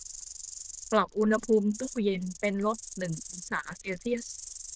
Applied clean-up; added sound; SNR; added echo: neural diffusion model UNIVERSE++.